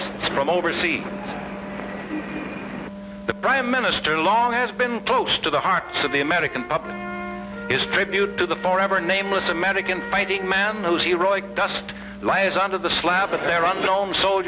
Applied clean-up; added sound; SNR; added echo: none; Wind instrument, woodwind instrument; 15 dB; none.